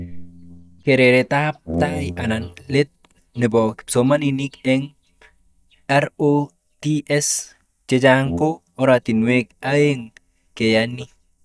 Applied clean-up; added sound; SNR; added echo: neural mask model DeepFilterNet 3.